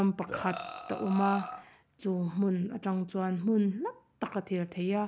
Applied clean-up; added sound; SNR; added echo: none; Burping, eructation; 9 dB; none.